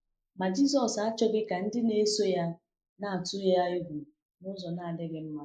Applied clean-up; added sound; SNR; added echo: neural mask model Resemble Enhance denoiser.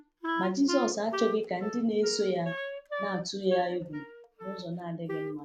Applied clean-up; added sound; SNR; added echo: none; Wind instrument, woodwind instrument; 7 dB; none.